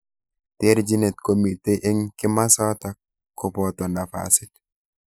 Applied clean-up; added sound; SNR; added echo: neural mask model Resemble Enhance denoiser.